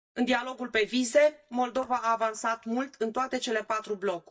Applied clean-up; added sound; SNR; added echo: neural mask model DeepFilterNet 3.